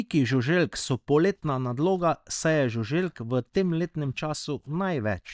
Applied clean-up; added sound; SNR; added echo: neural mask model DeepFilterNet 3.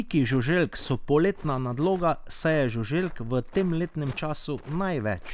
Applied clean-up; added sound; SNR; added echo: none; Walk, footsteps; 13 dB; none.